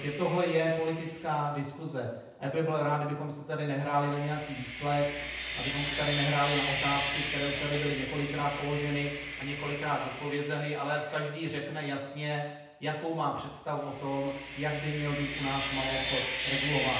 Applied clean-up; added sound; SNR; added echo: none; Sawing; 5 dB; reverberation time 0.9 s.